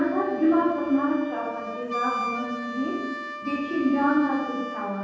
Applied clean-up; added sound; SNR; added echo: none; Wind instrument, woodwind instrument; 7 dB; reverberation time 1.3 s.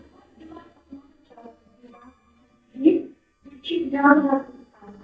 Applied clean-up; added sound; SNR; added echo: neural mask model DeepFilterNet 3.